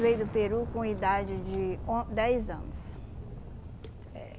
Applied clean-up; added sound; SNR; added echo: none; Explosion; 8 dB; none.